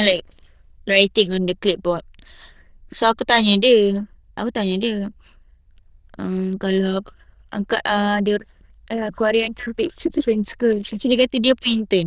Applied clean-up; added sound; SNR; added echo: neural diffusion model UNIVERSE++.